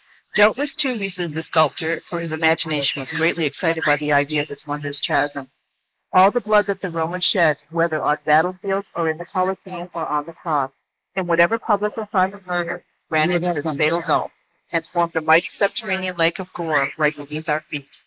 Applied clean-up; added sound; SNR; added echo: neural mask model Resemble Enhance denoiser.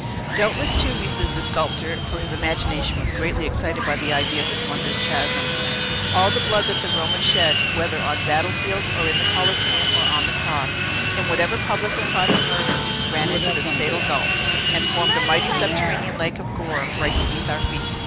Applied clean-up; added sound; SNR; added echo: none; Sawing; -4 dB; none.